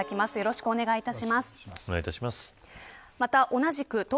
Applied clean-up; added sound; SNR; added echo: none; none; none; none.